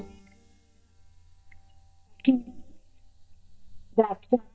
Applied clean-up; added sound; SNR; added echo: neural mask model DeepFilterNet 3.